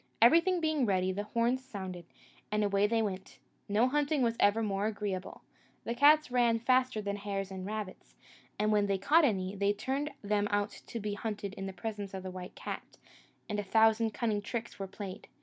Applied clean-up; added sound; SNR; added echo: none; none; none; none.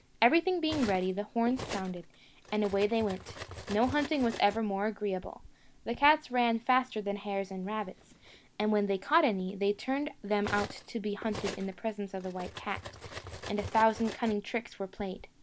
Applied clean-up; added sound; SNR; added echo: none; Cutlery, silverware; 15 dB; none.